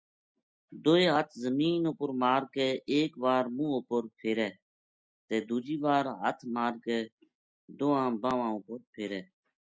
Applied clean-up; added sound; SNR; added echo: none; none; none; none.